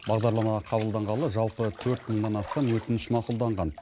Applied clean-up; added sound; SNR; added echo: none; Bathtub (filling or washing); 17 dB; none.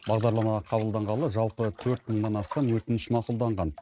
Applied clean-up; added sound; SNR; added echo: neural mask model RNNoise.